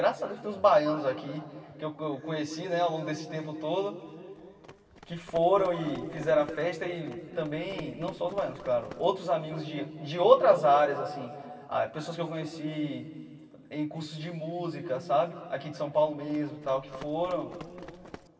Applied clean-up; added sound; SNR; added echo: none; Run; 20 dB; reverberation time 2.5 s.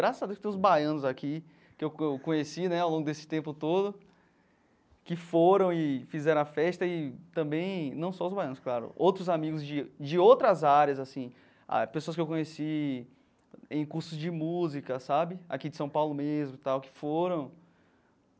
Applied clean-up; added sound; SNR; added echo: none; none; none; none.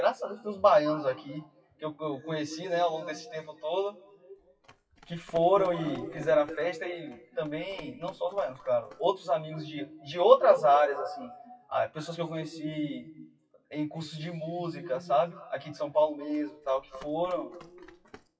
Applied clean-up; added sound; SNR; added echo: classical method WPE with log-MMSE.